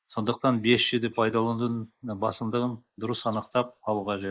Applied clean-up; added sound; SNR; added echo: neural mask model Resemble Enhance denoiser.